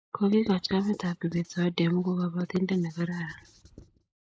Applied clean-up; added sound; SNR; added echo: neural mask model Resemble Enhance denoiser.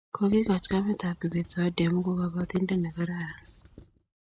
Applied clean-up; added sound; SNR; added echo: none; Writing; 18 dB; none.